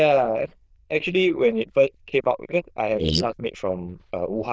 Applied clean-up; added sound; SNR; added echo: neural diffusion model UNIVERSE++.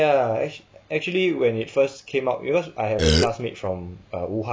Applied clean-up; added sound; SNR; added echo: none; Burping, eructation; -5 dB; none.